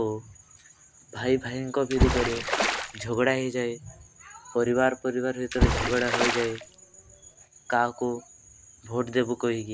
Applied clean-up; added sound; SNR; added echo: none; Water / Splash, splatter; -1 dB; none.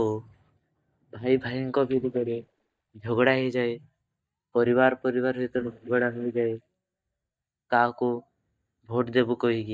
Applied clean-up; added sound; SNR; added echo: neural mask model DeepFilterNet 3.